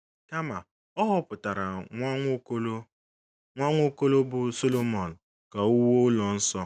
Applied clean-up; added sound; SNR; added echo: none; Snare drum; 15 dB; none.